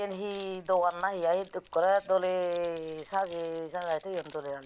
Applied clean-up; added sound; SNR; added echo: none; Keys jangling; 18 dB; none.